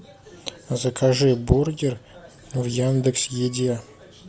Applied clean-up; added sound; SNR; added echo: none; none; none; none.